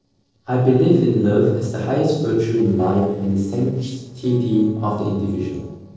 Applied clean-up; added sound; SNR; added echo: neural separator model SepFormer DNS4.